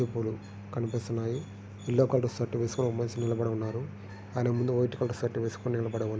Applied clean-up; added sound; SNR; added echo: none; none; none; none.